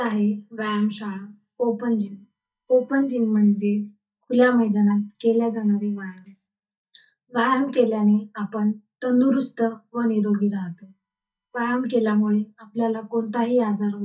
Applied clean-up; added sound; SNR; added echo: neural mask model DeepFilterNet 3.